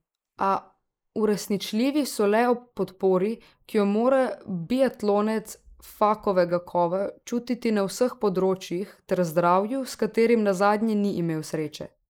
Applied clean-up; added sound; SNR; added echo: neural mask model Resemble Enhance denoiser.